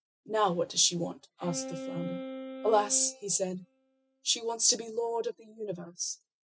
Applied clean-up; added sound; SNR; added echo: classical method spectral subtraction.